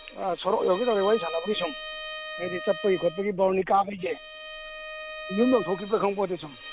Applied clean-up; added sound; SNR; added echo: none; Bowed string instrument; 12 dB; none.